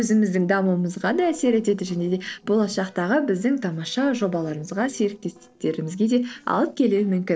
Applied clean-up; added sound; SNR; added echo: neural separator model SepFormer DNS4.